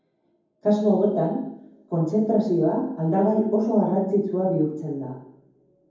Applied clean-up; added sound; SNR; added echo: none; none; none; reverberation time 0.9 s.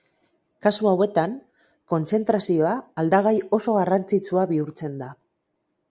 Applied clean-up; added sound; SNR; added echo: none; none; none; none.